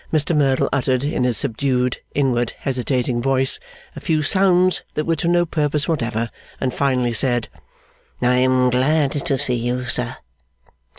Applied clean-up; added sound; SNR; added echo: none; none; none; none.